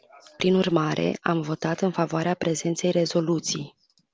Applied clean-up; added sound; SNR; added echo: none; none; none; none.